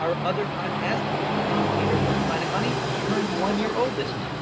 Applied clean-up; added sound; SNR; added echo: none; Train; -4 dB; reverberation time 0.2 s.